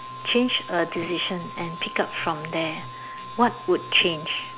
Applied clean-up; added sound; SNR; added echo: none; Organ; 13 dB; none.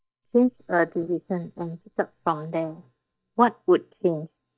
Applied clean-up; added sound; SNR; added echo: neural mask model DeepFilterNet 3.